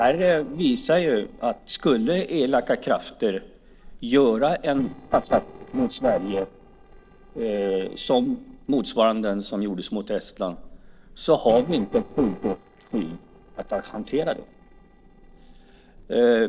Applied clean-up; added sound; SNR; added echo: neural separator model SepFormer DNS4.